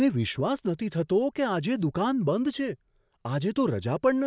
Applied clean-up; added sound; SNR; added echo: none; none; none; none.